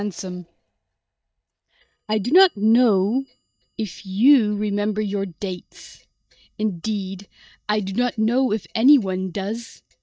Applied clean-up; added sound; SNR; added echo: neural mask model DeepFilterNet 3.